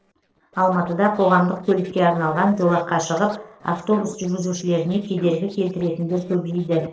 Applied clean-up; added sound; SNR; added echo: neural separator model SepFormer DNS4.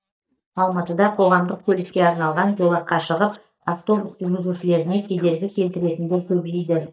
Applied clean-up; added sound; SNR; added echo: neural mask model DeepFilterNet 3.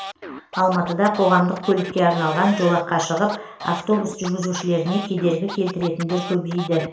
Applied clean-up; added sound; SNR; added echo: none; Scratching (performance technique); 13 dB; reverberation time 0.5 s.